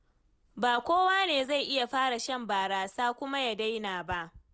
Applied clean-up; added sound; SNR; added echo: none; none; none; none.